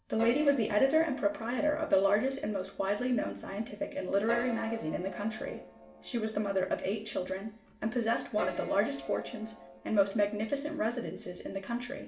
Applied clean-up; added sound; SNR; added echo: neural separator model SepFormer DNS4.